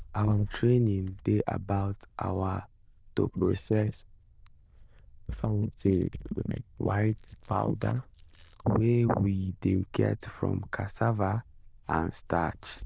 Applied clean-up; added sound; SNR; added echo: neural diffusion model UNIVERSE++.